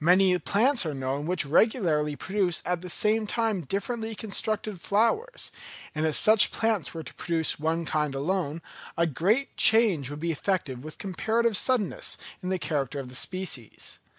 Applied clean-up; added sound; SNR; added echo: none; none; none; none.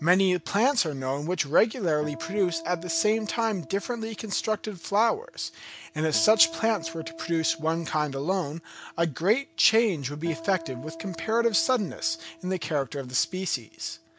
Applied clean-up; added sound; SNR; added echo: none; Acoustic guitar; 18 dB; none.